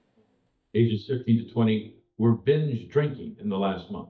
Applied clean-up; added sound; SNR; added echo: neural mask model DeepFilterNet 3.